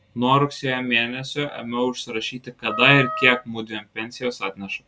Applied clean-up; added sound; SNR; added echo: none; Wind instrument, woodwind instrument; 9 dB; none.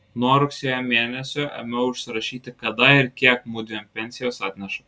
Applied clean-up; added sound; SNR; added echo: none; none; none; none.